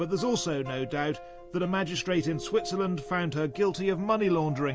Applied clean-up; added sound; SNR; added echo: none; none; none; none.